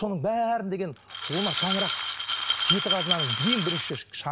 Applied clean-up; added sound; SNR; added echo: none; Glass; -1 dB; none.